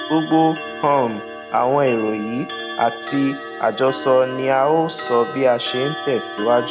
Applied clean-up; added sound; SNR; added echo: none; Clock; 11 dB; none.